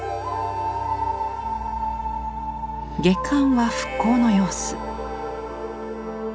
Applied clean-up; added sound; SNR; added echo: none; Harmonica; 19 dB; none.